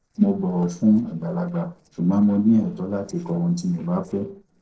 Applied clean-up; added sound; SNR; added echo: neural separator model SepFormer DNS4.